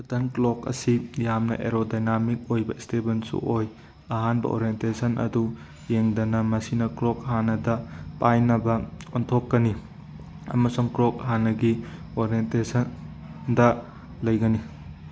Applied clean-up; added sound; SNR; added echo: none; none; none; none.